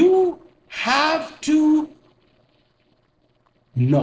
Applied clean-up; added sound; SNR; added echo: neural separator model SepFormer DNS4.